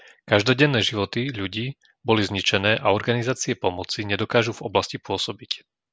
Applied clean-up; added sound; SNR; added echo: none; none; none; none.